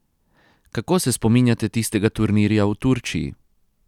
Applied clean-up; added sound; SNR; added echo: none; none; none; none.